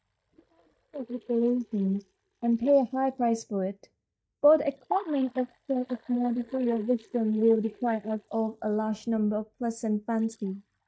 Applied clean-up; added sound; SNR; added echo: neural mask model DeepFilterNet 3.